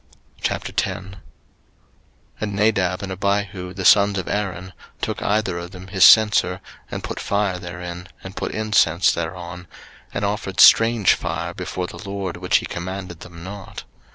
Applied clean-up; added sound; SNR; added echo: none; none; none; none.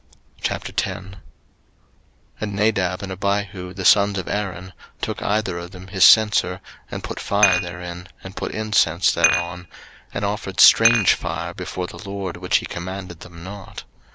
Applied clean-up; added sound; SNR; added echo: none; Dishes, pots, and pans; 2 dB; none.